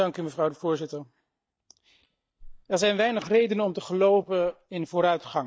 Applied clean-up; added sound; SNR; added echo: neural mask model DeepFilterNet 3.